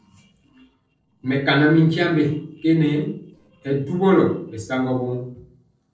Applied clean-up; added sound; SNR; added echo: neural separator model SepFormer DNS4.